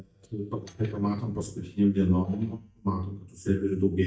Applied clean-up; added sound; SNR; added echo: neural mask model DeepFilterNet 3.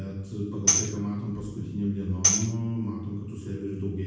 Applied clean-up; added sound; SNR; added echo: none; Tambourine; -1 dB; reverberation time 1.1 s.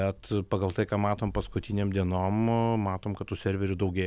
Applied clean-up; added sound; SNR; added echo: none; none; none; none.